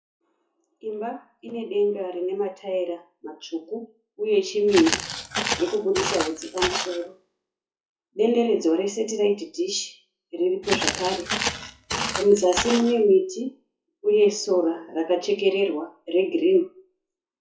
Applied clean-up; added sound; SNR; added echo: classical method WPE with log-MMSE.